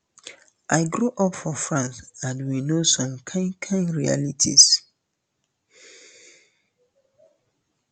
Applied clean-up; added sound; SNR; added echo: none; none; none; none.